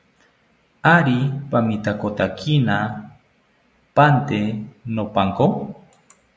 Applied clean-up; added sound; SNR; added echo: none; none; none; none.